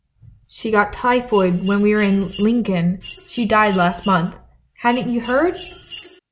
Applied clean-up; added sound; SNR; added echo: none; Mechanisms; 18 dB; none.